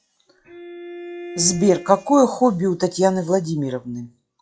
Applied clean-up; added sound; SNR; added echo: classical method log-MMSE.